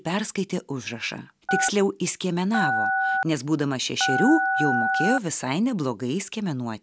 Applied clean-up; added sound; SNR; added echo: none; Telephone; 0 dB; none.